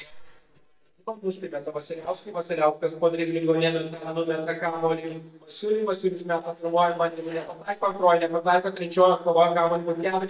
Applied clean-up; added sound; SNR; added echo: neural mask model DeepFilterNet 3.